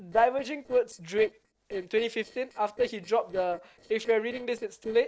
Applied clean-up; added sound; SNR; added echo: neural separator model SepFormer DNS4.